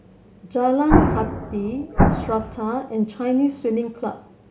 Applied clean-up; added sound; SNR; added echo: none; Explosion; -3 dB; none.